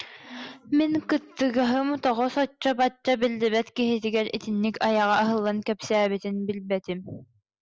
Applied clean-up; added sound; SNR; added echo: none; none; none; none.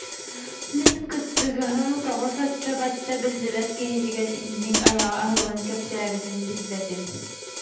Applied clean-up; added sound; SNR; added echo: none; Hi-hat; 2 dB; reverberation time 0.8 s.